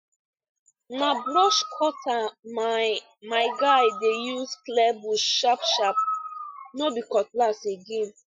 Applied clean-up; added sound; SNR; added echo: classical method Wiener filter.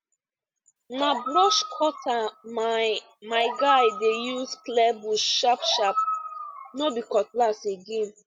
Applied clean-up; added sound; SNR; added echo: none; Animal; 7 dB; none.